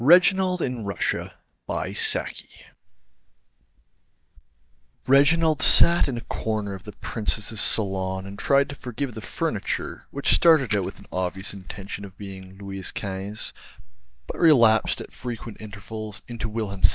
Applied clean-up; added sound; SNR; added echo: neural mask model DeepFilterNet 3.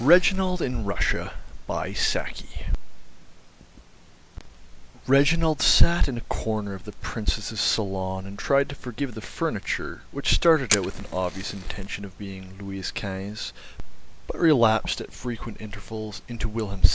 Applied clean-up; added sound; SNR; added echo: none; Fire; 19 dB; none.